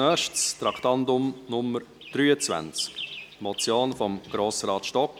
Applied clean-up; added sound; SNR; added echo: none; Bird vocalization, bird call, bird song; 17 dB; none.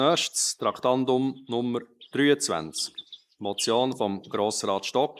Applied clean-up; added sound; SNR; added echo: neural mask model Resemble Enhance denoiser.